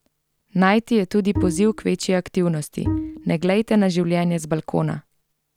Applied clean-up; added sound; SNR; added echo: none; Bowed string instrument; 6 dB; none.